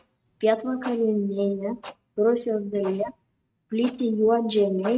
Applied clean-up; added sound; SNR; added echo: neural mask model RNNoise.